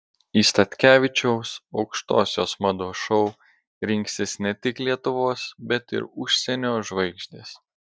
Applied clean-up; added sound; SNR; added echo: none; none; none; none.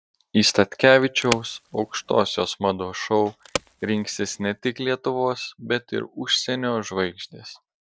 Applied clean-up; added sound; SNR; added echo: neural mask model RNNoise.